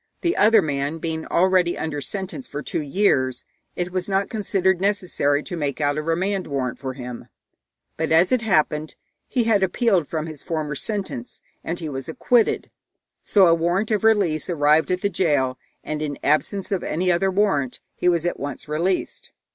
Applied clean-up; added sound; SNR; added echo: none; none; none; none.